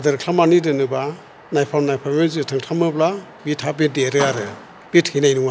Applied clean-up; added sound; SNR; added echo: none; Car; 14 dB; none.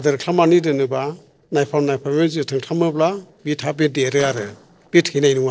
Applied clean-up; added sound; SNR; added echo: neural separator model SepFormer DNS4.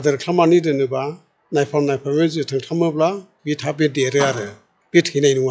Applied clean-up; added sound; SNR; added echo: classical method log-MMSE.